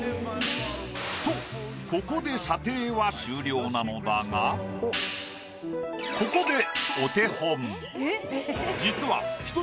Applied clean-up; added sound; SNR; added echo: none; Hi-hat; 5 dB; none.